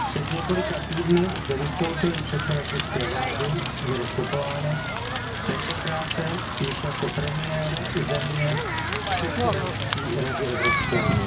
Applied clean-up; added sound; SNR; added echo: none; Crackle; -1 dB; reverberation time 0.3 s.